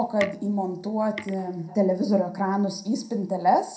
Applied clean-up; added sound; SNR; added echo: none; Tick; 16 dB; reverberation time 0.2 s.